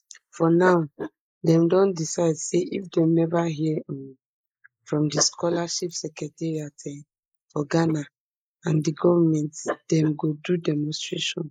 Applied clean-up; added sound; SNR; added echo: neural mask model Resemble Enhance denoiser.